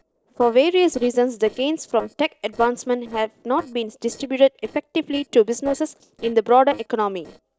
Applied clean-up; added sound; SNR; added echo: neural separator model SepFormer DNS4.